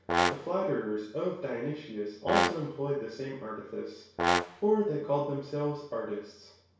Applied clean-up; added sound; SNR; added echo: none; Brass instrument; -1 dB; reverberation time 0.6 s.